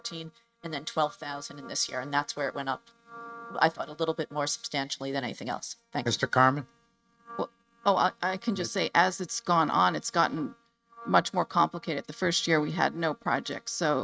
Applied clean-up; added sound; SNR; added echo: neural mask model RNNoise.